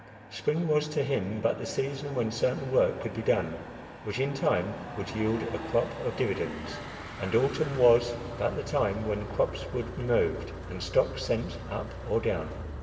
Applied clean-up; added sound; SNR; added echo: none; Motor vehicle (road); 12 dB; reverberation time 2.0 s.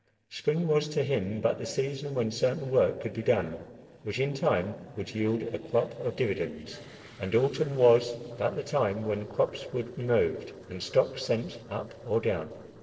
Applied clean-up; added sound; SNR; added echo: neural separator model SepFormer DNS4.